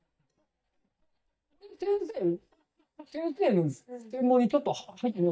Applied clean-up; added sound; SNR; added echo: neural mask model DeepFilterNet 3.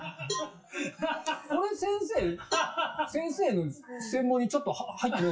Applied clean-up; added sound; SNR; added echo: classical method WPE with log-MMSE.